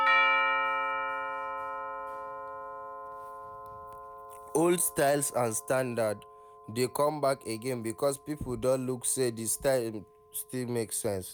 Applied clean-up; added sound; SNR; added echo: none; Doorbell; 3 dB; none.